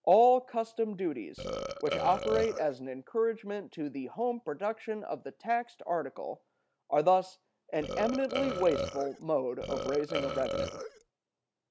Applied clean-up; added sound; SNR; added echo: none; Burping, eructation; 5 dB; none.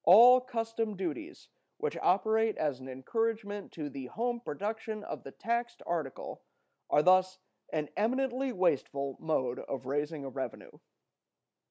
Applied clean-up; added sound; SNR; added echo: none; none; none; none.